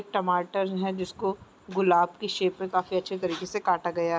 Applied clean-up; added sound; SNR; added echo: none; none; none; none.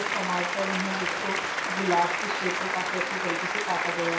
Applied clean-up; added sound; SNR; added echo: none; Applause; -2 dB; reverberation time 0.6 s.